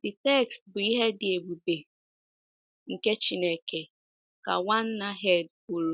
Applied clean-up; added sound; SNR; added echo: none; none; none; none.